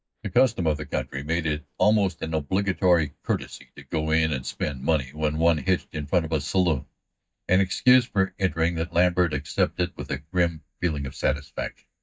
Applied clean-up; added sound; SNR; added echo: neural mask model DeepFilterNet 3.